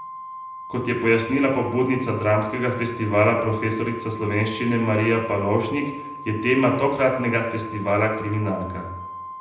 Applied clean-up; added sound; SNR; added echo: none; Organ; 13 dB; reverberation time 0.8 s.